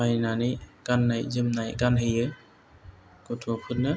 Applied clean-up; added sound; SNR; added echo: none; none; none; none.